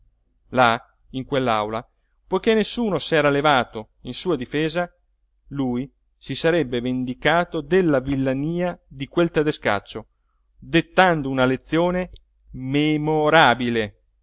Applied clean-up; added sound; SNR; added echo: none; none; none; none.